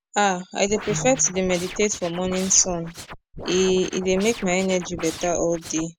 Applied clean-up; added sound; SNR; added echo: none; Scratching (performance technique) + Piano; 13 dB; none.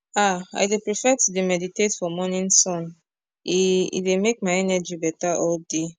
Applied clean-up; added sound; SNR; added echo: none; none; none; none.